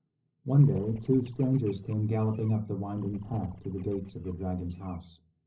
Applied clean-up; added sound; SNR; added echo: neural separator model SepFormer DNS4.